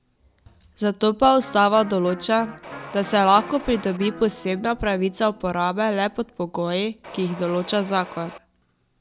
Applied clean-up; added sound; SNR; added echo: none; Electric guitar + Mechanisms; 18 dB; none.